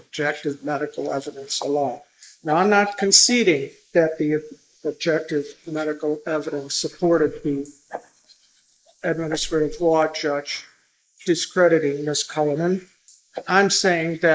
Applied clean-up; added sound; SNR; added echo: neural mask model Resemble Enhance denoiser.